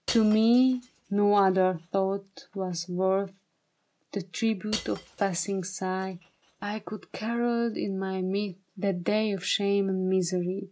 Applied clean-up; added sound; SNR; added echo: none; Shatter / Crushing; 17 dB; none.